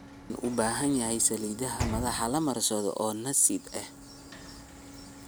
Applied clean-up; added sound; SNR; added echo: none; Sliding door / Slam; 11 dB; none.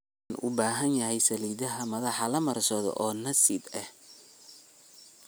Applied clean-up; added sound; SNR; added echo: none; none; none; none.